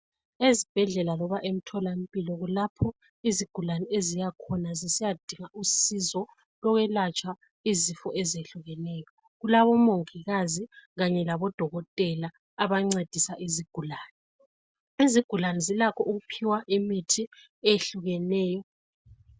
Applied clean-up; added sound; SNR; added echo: none; none; none; none.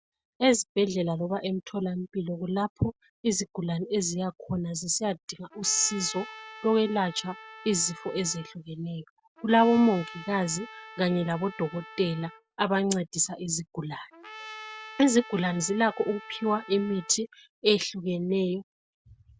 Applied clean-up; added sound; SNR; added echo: none; Trumpet; 17 dB; none.